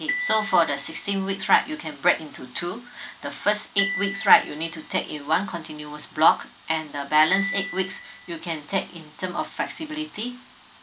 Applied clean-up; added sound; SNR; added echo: none; Glockenspiel; 11 dB; none.